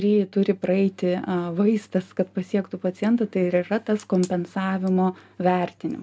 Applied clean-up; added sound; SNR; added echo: none; none; none; none.